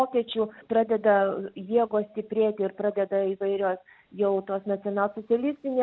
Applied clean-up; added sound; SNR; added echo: none; none; none; none.